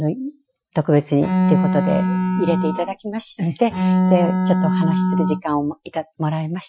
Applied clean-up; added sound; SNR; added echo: classical method Wiener filter.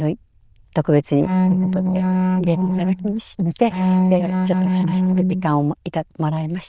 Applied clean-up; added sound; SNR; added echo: neural diffusion model UNIVERSE++.